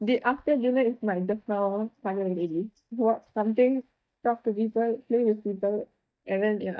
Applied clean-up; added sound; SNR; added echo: neural mask model DeepFilterNet 3.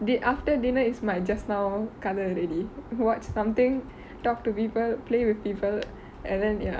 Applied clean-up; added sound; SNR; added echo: none; none; none; none.